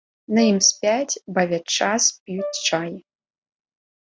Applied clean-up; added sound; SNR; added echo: neural mask model RNNoise.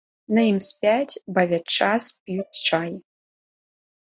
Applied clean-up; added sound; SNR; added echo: neural mask model DeepFilterNet 3.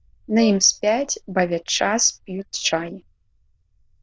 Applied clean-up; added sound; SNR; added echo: neural diffusion model UNIVERSE++.